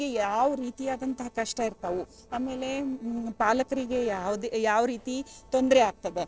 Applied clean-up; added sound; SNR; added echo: neural separator model SepFormer DNS4.